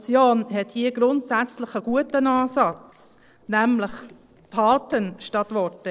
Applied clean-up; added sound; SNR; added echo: neural separator model SepFormer DNS4.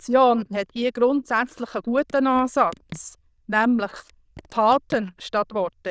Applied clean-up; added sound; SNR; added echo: neural diffusion model UNIVERSE++.